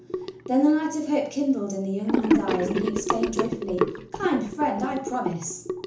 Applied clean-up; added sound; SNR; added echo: none; Sink (filling or washing) / Gurgling; 2 dB; reverberation time 0.7 s.